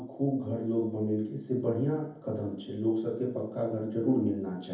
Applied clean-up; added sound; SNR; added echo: none; none; none; reverberation time 0.7 s.